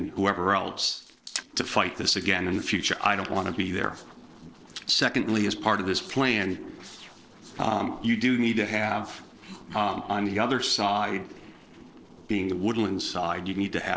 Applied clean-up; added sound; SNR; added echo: neural separator model SepFormer DNS4.